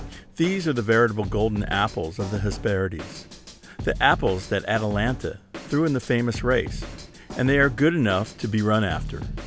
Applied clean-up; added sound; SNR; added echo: none; Drum kit; 11 dB; none.